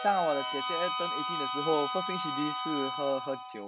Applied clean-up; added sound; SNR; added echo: none; Harmonica; 2 dB; none.